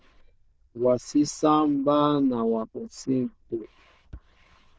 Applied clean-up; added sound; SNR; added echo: neural diffusion model UNIVERSE++.